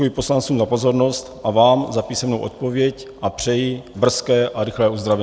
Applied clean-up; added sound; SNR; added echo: none; none; none; none.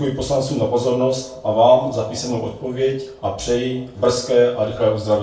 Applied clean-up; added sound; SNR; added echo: none; none; none; reverberation time 0.3 s.